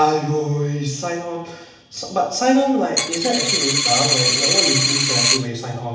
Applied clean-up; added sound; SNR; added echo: none; Coin (dropping); -3 dB; reverberation time 0.8 s.